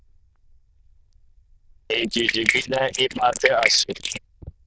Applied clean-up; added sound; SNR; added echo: neural diffusion model UNIVERSE++.